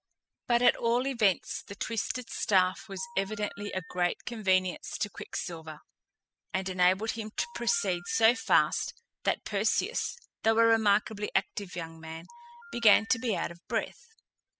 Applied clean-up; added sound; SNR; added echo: classical method spectral subtraction.